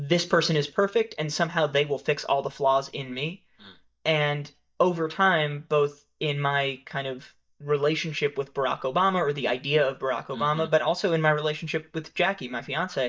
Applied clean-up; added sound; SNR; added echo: neural mask model DeepFilterNet 3.